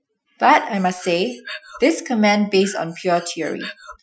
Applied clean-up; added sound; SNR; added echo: classical method Wiener filter.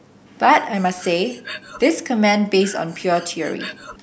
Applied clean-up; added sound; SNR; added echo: none; Breathing; 17 dB; none.